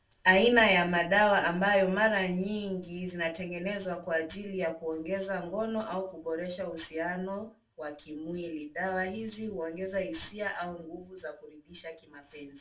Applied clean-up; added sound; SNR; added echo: none; none; none; reverberation time 0.2 s.